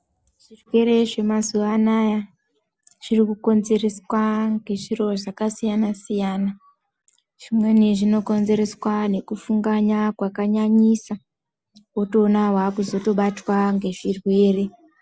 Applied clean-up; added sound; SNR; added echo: none; none; none; none.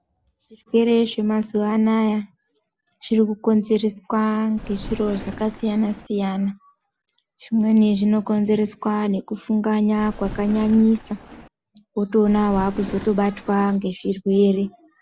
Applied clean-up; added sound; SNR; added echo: none; Thunder; 14 dB; none.